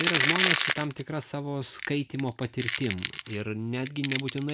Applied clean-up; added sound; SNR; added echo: none; Crushing; -1 dB; none.